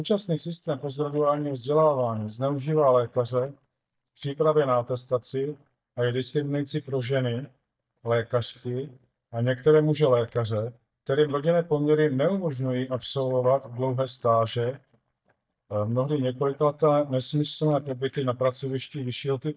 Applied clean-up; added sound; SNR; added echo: neural mask model DeepFilterNet 3.